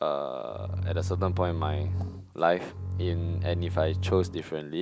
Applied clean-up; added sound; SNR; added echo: none; Bowed string instrument; 0 dB; none.